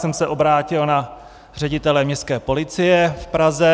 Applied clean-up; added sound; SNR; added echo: none; none; none; none.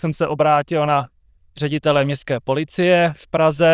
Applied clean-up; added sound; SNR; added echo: neural diffusion model UNIVERSE++.